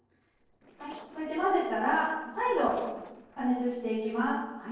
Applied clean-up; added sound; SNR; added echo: neural separator model SepFormer DNS4.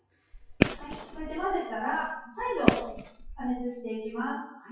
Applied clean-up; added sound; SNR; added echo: classical method WPE with log-MMSE.